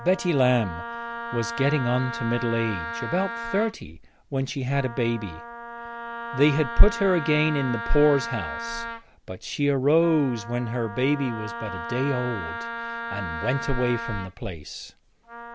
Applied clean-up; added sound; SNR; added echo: none; Wind instrument, woodwind instrument; 10 dB; none.